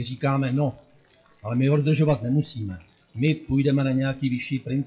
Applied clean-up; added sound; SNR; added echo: classical method WPE with log-MMSE.